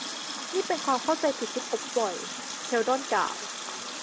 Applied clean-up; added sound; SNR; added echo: none; Water tap, faucet; 6 dB; none.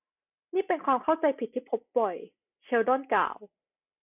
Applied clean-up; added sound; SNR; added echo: none; none; none; none.